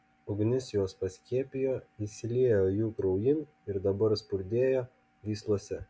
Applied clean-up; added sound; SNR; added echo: none; none; none; none.